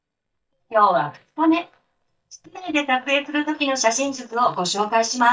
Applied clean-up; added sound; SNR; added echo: neural mask model DeepFilterNet 3.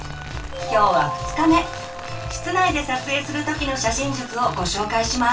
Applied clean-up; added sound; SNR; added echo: none; Rain; 15 dB; reverberation time 0.2 s.